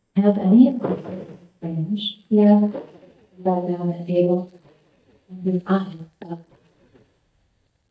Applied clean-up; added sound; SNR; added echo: neural mask model DeepFilterNet 3.